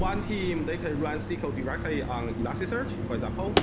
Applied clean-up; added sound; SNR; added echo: none; Slam; -1 dB; none.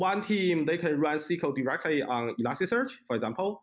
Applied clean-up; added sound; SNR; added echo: none; none; none; none.